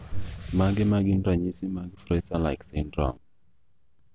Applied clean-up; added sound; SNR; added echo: none; none; none; none.